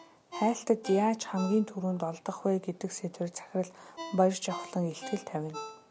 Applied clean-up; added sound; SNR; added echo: none; Ringtone; 15 dB; none.